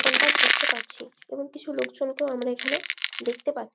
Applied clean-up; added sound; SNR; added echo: none; Crushing; -4 dB; none.